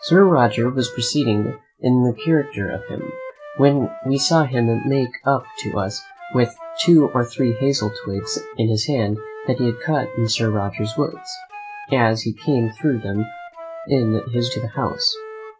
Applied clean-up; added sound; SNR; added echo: none; Wind instrument, woodwind instrument; 16 dB; none.